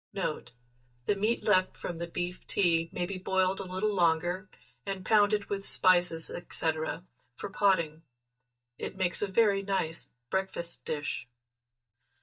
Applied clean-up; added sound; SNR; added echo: neural mask model DeepFilterNet 3.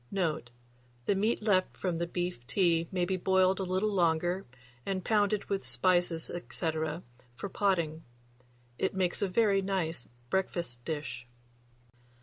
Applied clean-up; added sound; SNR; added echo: none; none; none; none.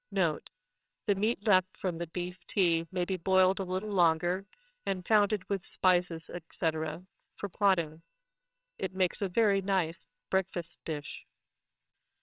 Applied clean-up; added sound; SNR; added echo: neural separator model SepFormer WHAMR!.